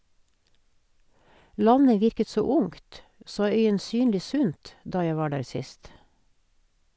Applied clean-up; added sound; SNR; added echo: none; none; none; none.